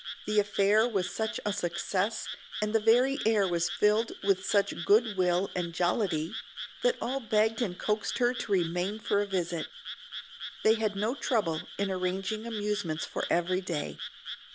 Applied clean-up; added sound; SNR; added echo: none; Frog; 12 dB; none.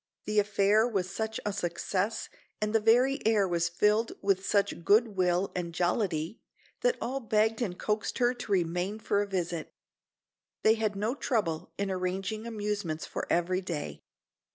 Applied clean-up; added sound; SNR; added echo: none; none; none; none.